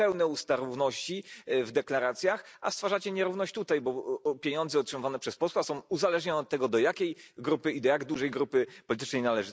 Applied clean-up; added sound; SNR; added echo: none; none; none; none.